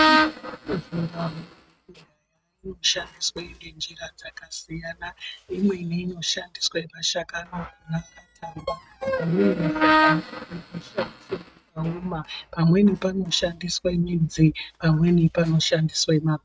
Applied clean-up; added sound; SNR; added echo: neural mask model RNNoise.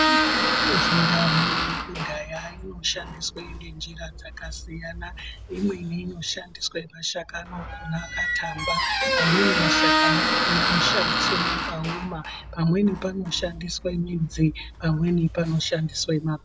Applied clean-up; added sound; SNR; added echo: none; Squeak; -1 dB; none.